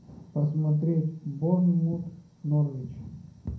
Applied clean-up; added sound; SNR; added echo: none; none; none; reverberation time 0.6 s.